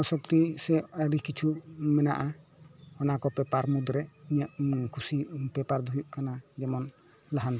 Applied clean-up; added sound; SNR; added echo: none; none; none; none.